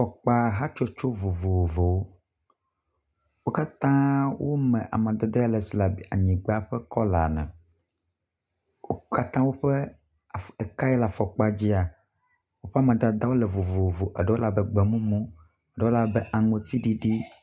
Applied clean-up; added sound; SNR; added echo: none; none; none; none.